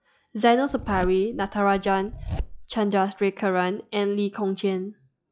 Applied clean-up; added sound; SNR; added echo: classical method log-MMSE.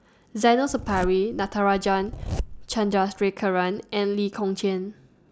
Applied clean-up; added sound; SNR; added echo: none; Zipper (clothing); 10 dB; none.